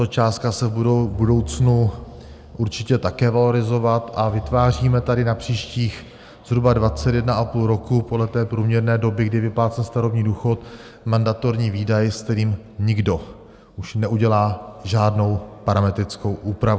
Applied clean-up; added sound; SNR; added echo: none; Drum; 14 dB; none.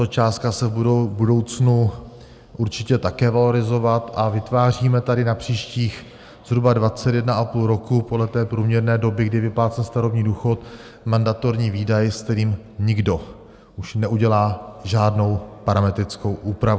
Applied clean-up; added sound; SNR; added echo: none; none; none; none.